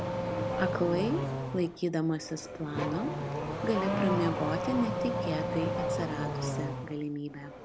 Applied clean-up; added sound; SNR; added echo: none; Accelerating, revving, vroom / Car; 0 dB; none.